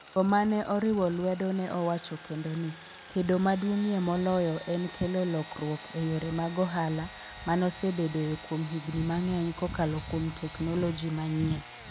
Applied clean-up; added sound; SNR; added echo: none; Sawing / Engine; 17 dB; none.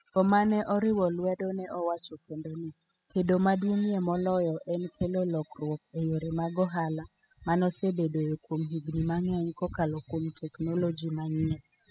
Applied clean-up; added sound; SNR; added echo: classical method spectral subtraction.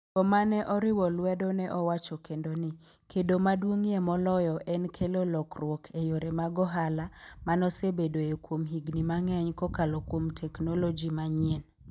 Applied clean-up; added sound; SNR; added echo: none; none; none; none.